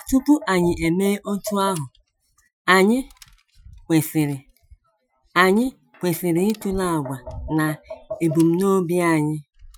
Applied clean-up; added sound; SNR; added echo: classical method Wiener filter.